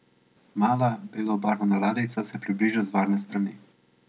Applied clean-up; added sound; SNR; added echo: none; none; none; none.